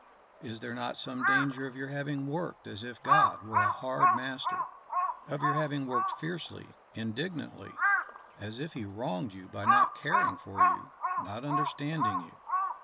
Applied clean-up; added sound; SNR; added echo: none; Crow; -5 dB; none.